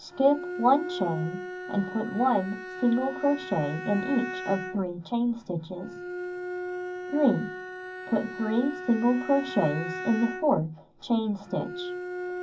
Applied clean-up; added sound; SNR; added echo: none; Bowed string instrument; 9 dB; reverberation time 0.4 s.